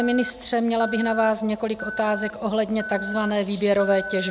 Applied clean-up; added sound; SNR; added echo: none; Alarm; 12 dB; none.